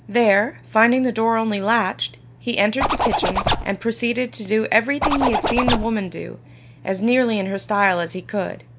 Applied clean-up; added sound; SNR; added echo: none; Zipper (clothing); 1 dB; none.